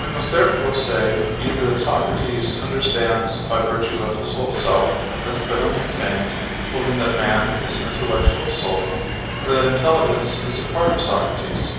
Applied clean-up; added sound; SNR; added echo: none; Subway, metro, underground; 4 dB; reverberation time 1.3 s.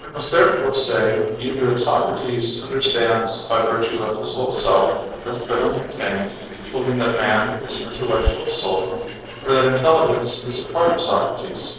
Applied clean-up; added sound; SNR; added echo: neural separator model SepFormer DNS4.